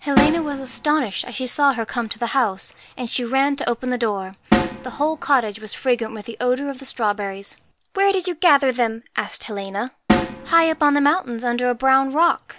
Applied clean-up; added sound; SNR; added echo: none; Snare drum; 4 dB; none.